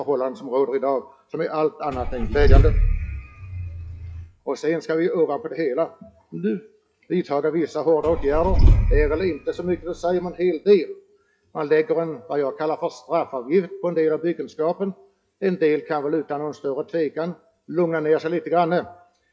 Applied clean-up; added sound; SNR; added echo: classical method WPE with log-MMSE.